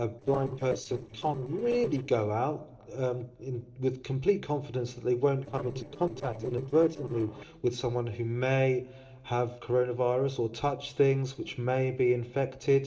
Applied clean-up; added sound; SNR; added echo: neural separator model SepFormer DNS4.